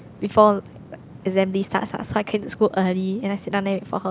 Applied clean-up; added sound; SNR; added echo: none; none; none; none.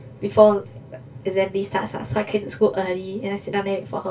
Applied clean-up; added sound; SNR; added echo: none; none; none; reverberation time 0.2 s.